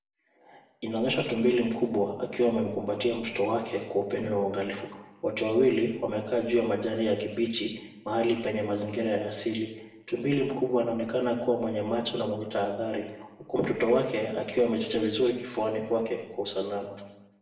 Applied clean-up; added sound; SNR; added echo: none; none; none; reverberation time 0.9 s.